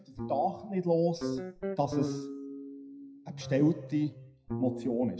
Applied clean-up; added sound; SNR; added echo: classical method WPE with log-MMSE.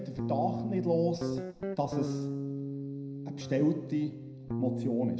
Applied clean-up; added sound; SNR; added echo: none; Guitar; 3 dB; reverberation time 0.7 s.